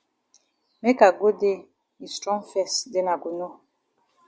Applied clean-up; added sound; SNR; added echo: none; none; none; none.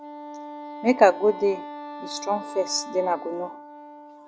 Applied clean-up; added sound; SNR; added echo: none; Wind instrument, woodwind instrument; 12 dB; none.